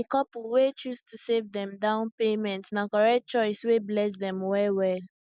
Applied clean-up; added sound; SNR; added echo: none; none; none; none.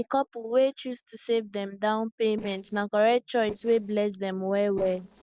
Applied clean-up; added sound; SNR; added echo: neural separator model SepFormer DNS4.